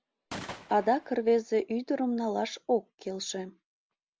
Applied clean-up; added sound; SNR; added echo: none; Gunshot, gunfire; 12 dB; none.